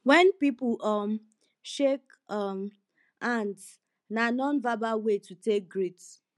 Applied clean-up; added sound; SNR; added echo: none; none; none; none.